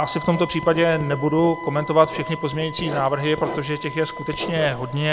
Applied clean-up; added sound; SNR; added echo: none; Wind instrument, woodwind instrument + Writing; 11 dB; none.